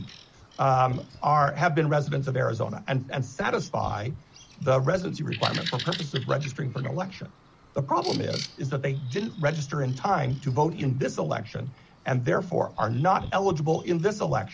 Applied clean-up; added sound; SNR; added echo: none; Bird vocalization, bird call, bird song; 16 dB; none.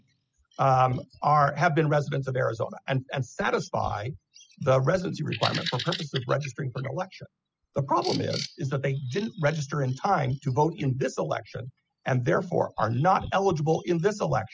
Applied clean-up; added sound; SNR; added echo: classical method spectral subtraction.